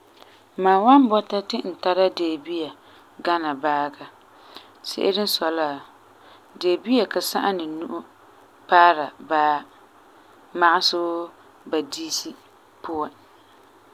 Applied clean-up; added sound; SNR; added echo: none; none; none; none.